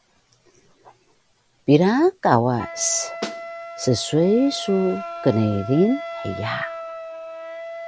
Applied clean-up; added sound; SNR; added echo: none; Snare drum + Wind instrument, woodwind instrument; 12 dB; none.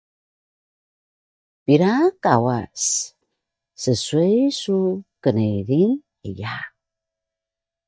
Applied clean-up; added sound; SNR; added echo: neural mask model DeepFilterNet 3.